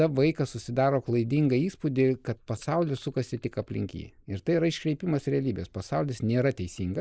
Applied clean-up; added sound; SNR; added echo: neural mask model Resemble Enhance denoiser.